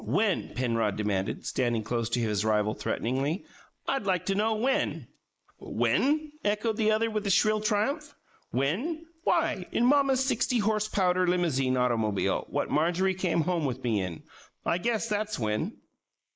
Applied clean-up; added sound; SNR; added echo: neural mask model Resemble Enhance denoiser.